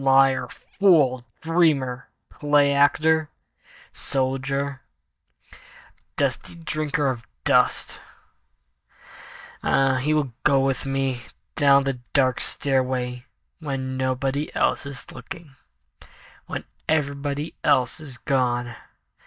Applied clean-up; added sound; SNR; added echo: neural mask model DeepFilterNet 3.